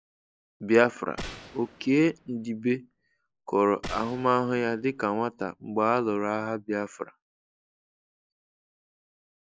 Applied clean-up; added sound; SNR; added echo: none; Gunshot, gunfire; 17 dB; none.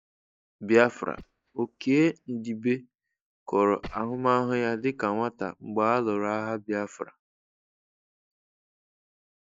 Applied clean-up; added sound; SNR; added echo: neural mask model DeepFilterNet 3.